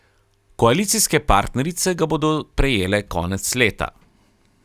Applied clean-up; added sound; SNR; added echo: none; none; none; none.